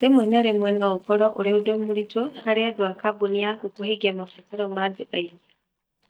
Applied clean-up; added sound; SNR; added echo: neural mask model DeepFilterNet 3.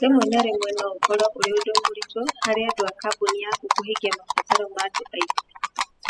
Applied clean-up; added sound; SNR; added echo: classical method spectral subtraction.